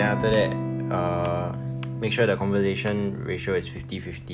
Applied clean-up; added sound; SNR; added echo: none; Electric guitar / Strum; 4 dB; none.